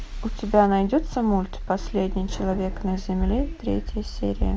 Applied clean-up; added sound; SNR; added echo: none; none; none; none.